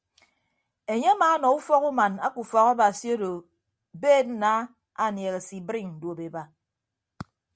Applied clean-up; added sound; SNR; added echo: none; none; none; none.